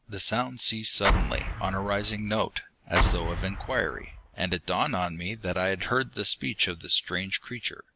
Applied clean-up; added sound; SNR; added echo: none; Explosion; 1 dB; none.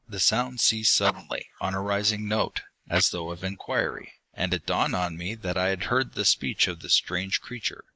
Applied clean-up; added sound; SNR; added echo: neural mask model Resemble Enhance denoiser.